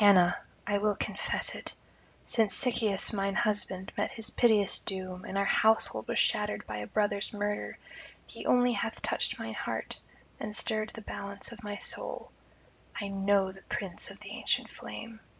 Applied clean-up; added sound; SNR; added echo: none; none; none; none.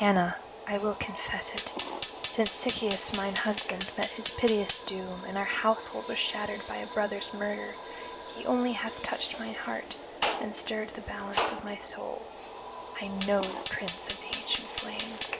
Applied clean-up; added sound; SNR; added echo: none; Fire; 4 dB; none.